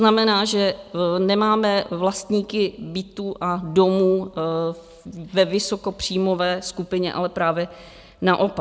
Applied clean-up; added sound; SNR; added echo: none; none; none; none.